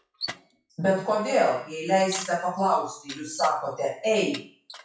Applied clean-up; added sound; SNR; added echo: classical method WPE with log-MMSE.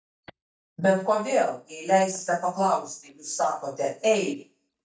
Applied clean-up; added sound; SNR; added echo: neural mask model DeepFilterNet 3.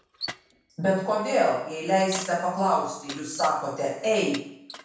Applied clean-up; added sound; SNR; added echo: none; Bicycle; 16 dB; reverberation time 0.6 s.